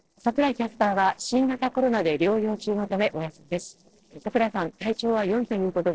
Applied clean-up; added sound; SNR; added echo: neural separator model SepFormer DNS4.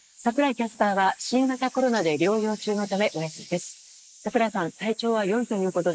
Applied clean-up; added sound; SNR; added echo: neural mask model Resemble Enhance denoiser.